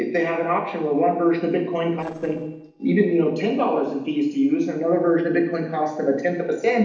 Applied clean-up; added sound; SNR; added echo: neural separator model SepFormer DNS4.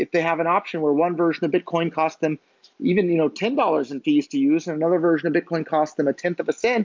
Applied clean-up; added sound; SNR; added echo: none; none; none; none.